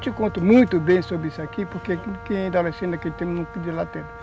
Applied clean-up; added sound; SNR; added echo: none; Wind instrument, woodwind instrument; 17 dB; none.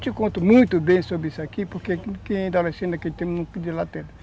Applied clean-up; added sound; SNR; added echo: none; none; none; none.